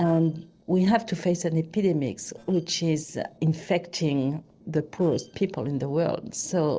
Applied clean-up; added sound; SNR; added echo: neural separator model SepFormer DNS4.